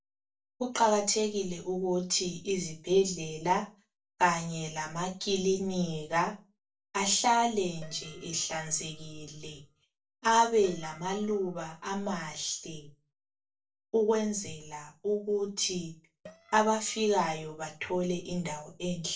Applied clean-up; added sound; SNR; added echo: neural separator model SepFormer DNS4.